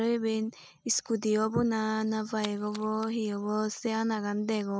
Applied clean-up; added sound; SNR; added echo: neural mask model RNNoise.